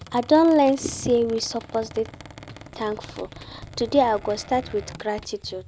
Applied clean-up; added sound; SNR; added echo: none; Drum kit + Squeak; 18 dB; none.